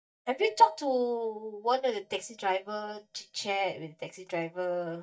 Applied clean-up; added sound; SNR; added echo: neural mask model DeepFilterNet 3.